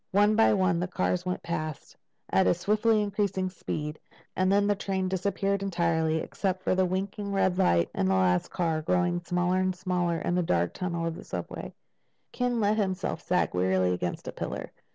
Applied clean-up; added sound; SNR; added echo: none; none; none; none.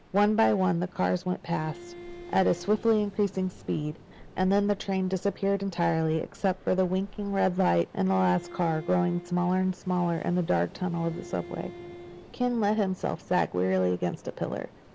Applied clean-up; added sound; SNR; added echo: none; Bowed string instrument + Ocean; 19 dB; none.